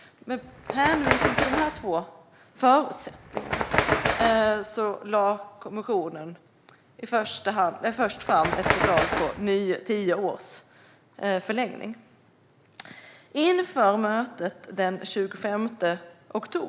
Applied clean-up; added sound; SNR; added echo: none; Bird; 1 dB; none.